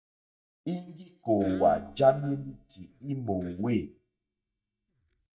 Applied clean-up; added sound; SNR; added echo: neural mask model DeepFilterNet 3.